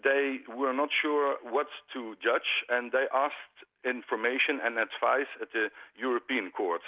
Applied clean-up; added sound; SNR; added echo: none; none; none; none.